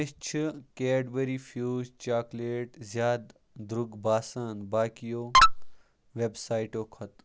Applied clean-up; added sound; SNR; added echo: none; none; none; none.